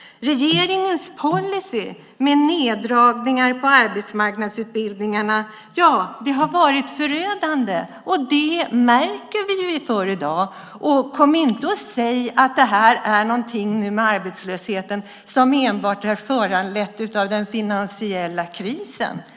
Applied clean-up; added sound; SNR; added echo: none; none; none; none.